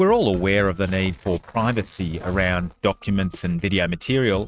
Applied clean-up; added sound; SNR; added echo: neural mask model RNNoise.